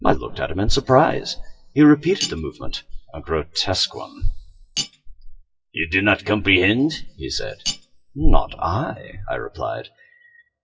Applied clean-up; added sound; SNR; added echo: classical method WPE with log-MMSE.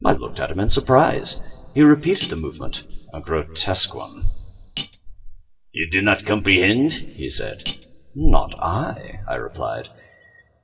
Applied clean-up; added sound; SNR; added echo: none; Cutlery, silverware; 14 dB; reverberation time 1.4 s.